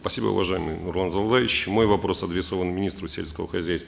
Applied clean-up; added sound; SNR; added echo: none; none; none; none.